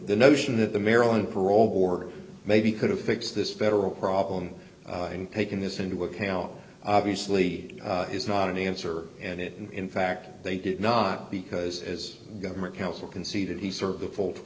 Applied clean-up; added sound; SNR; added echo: none; none; none; none.